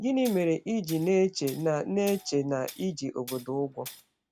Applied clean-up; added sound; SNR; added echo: none; Tools; 19 dB; none.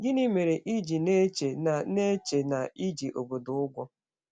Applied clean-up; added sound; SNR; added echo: none; none; none; none.